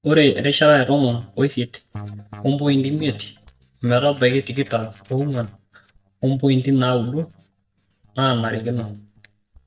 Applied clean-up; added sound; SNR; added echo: neural mask model DeepFilterNet 3.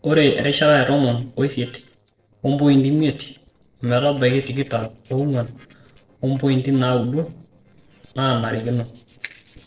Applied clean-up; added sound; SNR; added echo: neural separator model SepFormer DNS4.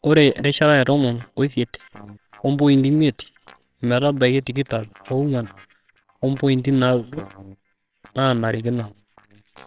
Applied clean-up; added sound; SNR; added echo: neural separator model SepFormer WHAMR!.